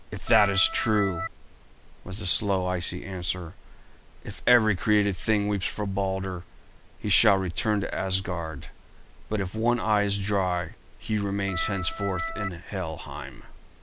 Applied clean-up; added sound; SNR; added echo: none; Organ; 6 dB; none.